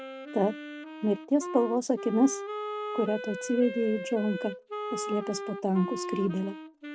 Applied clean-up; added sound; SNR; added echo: none; Wind instrument, woodwind instrument; 8 dB; none.